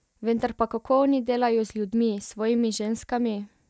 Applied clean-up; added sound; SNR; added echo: none; none; none; none.